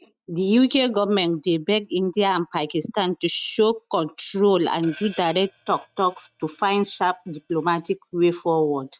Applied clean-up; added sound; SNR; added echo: neural mask model RNNoise.